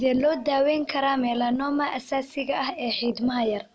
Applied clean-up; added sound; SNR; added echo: none; none; none; none.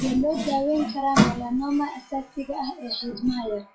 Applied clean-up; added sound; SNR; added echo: classical method WPE with log-MMSE.